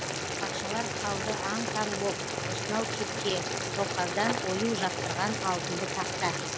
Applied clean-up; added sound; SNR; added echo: none; Boiling; -1 dB; none.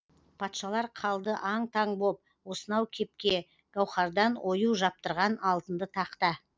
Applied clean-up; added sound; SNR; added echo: none; none; none; none.